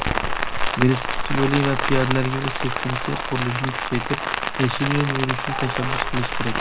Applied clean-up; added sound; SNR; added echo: none; Rain; -1 dB; none.